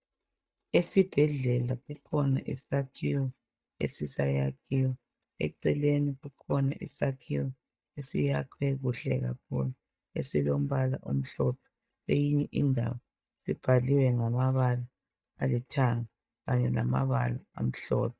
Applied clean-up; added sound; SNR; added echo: neural mask model DeepFilterNet 3.